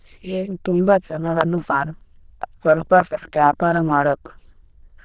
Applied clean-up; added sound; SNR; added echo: neural diffusion model UNIVERSE++.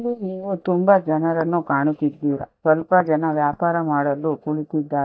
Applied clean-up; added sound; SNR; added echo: neural mask model DeepFilterNet 3.